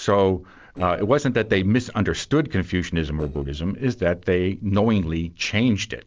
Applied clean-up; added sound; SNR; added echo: neural separator model SepFormer DNS4.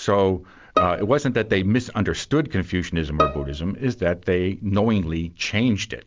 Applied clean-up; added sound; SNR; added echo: none; Bowed string instrument; 6 dB; none.